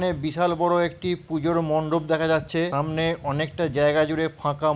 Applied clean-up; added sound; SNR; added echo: none; none; none; none.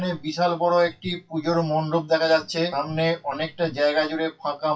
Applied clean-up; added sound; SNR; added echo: classical method WPE with log-MMSE.